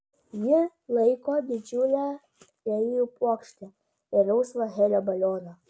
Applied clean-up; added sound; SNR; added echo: none; none; none; none.